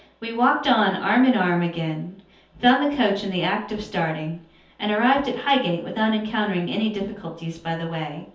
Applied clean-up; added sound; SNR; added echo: none; none; none; reverberation time 0.5 s.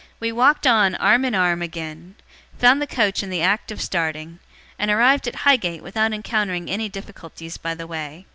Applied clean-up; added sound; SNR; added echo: none; none; none; none.